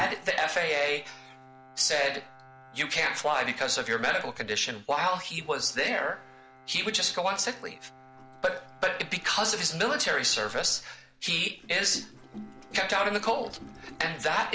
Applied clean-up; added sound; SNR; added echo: none; Gurgling + Bowed string instrument; 20 dB; none.